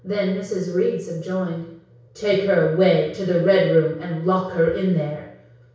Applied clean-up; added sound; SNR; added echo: none; none; none; reverberation time 0.6 s.